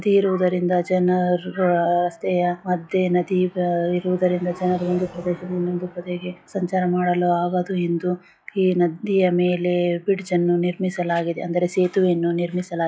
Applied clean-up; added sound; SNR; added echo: classical method log-MMSE.